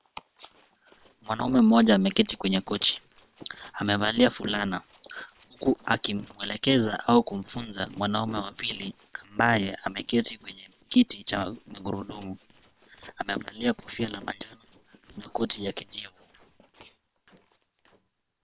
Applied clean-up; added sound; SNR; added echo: neural separator model SepFormer WHAM!.